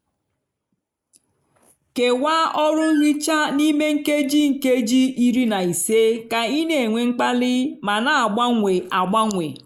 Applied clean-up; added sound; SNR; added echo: neural mask model Resemble Enhance denoiser.